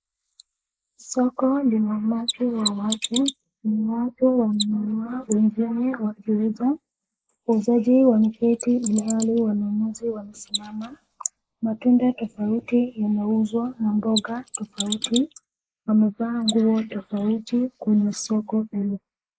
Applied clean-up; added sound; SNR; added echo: neural mask model Resemble Enhance denoiser.